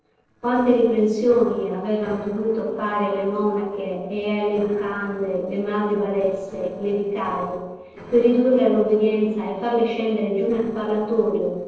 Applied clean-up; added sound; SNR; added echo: neural separator model SepFormer DNS4.